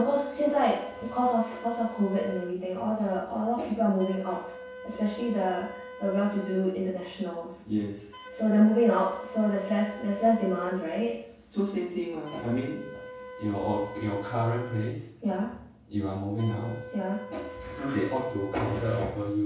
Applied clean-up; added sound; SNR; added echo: none; Wind instrument, woodwind instrument; 15 dB; reverberation time 0.7 s.